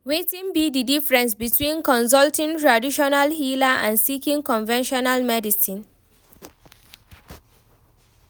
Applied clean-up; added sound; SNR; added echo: none; none; none; none.